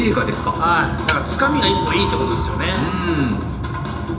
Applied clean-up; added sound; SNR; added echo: none; Snare drum; 12 dB; reverberation time 0.8 s.